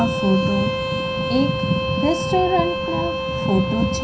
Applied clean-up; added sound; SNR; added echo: none; Bowed string instrument; 4 dB; reverberation time 0.3 s.